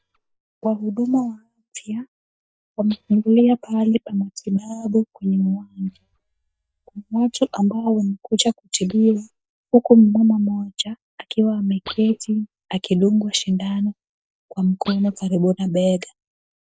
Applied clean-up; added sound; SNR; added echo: neural mask model DeepFilterNet 3.